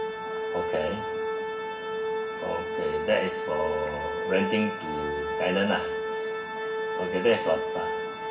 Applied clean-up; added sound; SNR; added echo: none; Organ; 1 dB; reverberation time 0.4 s.